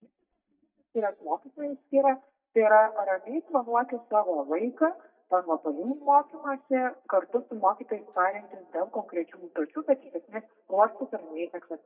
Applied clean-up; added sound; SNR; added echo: neural mask model DeepFilterNet 3.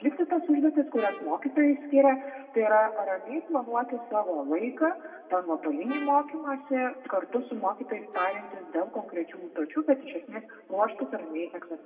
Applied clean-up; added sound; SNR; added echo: none; Trumpet; 17 dB; reverberation time 1.2 s.